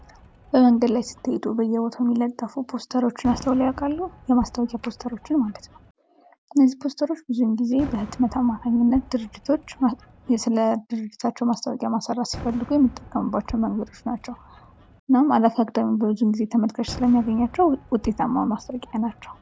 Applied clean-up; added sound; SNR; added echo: none; Fireworks; 20 dB; none.